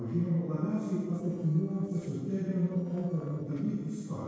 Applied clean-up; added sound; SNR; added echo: neural separator model SepFormer DNS4.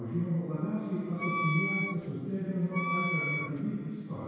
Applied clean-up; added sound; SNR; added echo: none; Wind instrument, woodwind instrument; 3 dB; reverberation time 2.0 s.